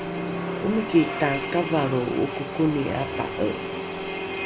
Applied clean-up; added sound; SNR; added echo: none; Drill; 4 dB; none.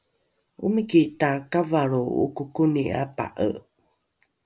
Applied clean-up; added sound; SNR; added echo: none; none; none; none.